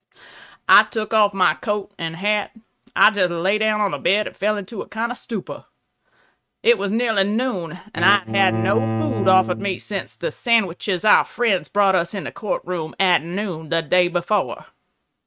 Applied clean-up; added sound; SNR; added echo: neural mask model RNNoise.